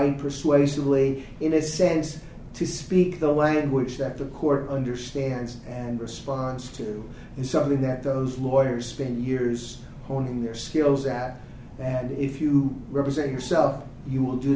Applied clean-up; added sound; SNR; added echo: none; none; none; none.